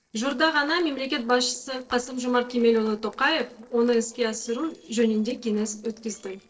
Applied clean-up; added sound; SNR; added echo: neural separator model SepFormer DNS4.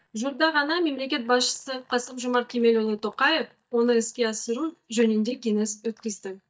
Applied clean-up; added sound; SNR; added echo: neural mask model DeepFilterNet 3.